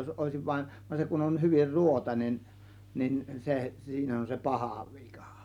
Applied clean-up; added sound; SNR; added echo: none; none; none; none.